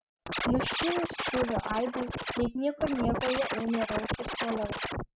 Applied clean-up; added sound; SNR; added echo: neural mask model RNNoise.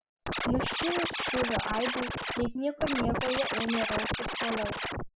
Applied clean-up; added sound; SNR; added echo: none; Scratching (performance technique); -1 dB; none.